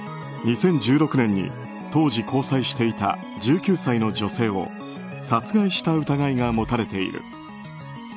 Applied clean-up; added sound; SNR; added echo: none; none; none; none.